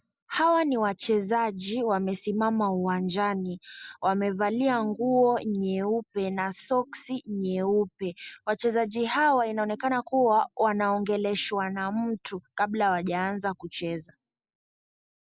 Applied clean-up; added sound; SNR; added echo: none; none; none; none.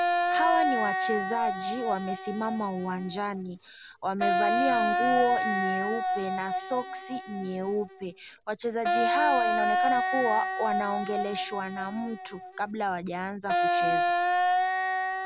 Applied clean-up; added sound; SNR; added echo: none; Wind instrument, woodwind instrument; -3 dB; none.